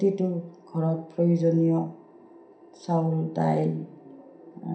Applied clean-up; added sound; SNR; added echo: none; none; none; reverberation time 0.5 s.